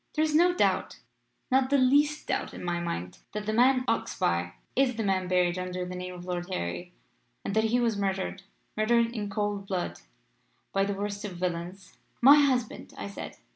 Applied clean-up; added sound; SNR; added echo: none; none; none; none.